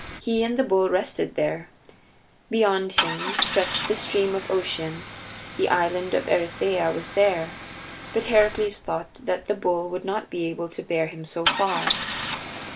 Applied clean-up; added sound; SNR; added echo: none; Idling / Engine starting / Car; 8 dB; none.